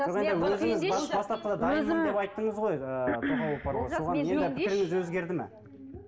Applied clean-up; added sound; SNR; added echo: none; none; none; none.